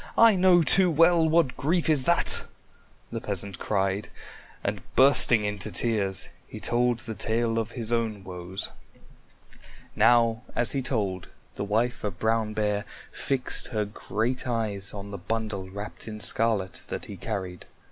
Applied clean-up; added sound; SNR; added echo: none; none; none; none.